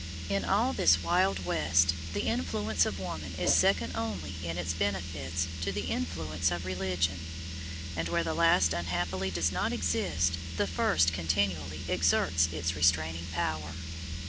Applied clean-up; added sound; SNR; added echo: none; Car + Whoosh, swoosh, swish; 5 dB; none.